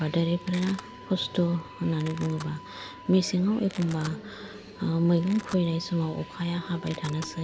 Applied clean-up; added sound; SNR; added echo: none; Wind instrument, woodwind instrument + Domestic sounds, home sounds; 18 dB; none.